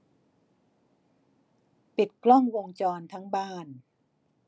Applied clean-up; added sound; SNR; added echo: none; none; none; none.